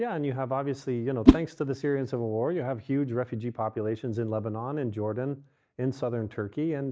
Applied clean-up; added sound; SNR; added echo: none; Whoosh, swoosh, swish; -4 dB; none.